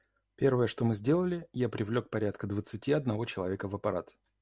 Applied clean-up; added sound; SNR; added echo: none; none; none; none.